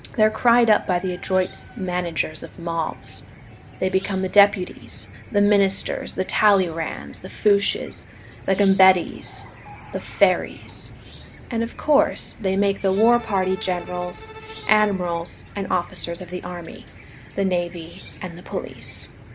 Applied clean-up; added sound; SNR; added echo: none; Cricket / Chicken, rooster + Bowed string instrument; 18 dB; none.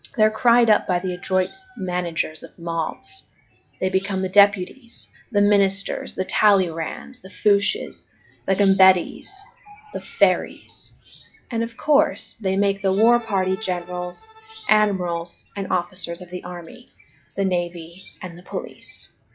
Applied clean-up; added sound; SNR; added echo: classical method log-MMSE.